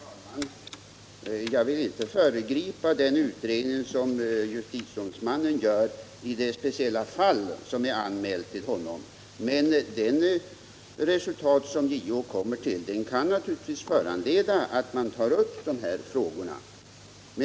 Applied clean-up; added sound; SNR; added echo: none; none; none; none.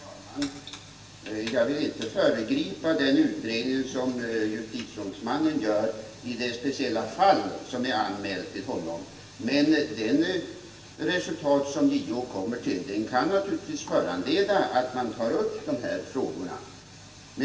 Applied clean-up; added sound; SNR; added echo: none; none; none; reverberation time 0.9 s.